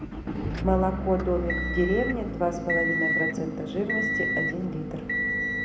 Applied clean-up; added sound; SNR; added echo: none; Motor vehicle (road) / Engine; 0 dB; reverberation time 0.7 s.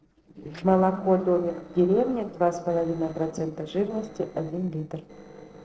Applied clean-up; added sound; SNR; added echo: neural separator model SepFormer DNS4.